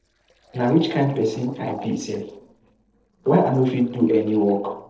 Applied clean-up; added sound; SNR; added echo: neural separator model SepFormer DNS4.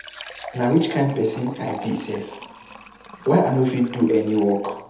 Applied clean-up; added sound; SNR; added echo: none; Fill (with liquid); 17 dB; reverberation time 0.7 s.